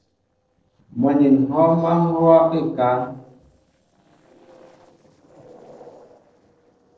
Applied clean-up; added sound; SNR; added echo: neural separator model SepFormer DNS4.